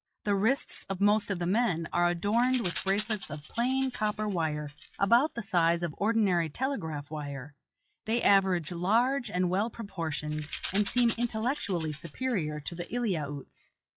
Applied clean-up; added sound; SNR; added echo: classical method log-MMSE.